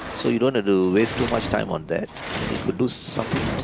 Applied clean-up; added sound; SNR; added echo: none; Sliding door; 6 dB; none.